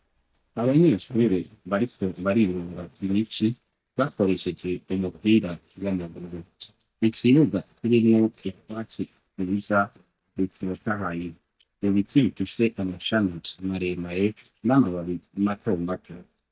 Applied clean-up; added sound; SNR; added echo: neural mask model DeepFilterNet 3.